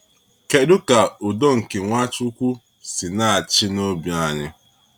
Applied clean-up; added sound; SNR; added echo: none; none; none; none.